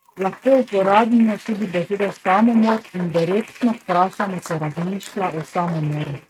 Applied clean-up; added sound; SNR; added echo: neural mask model RNNoise.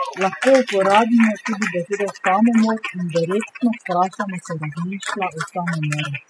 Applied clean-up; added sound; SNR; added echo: classical method spectral subtraction.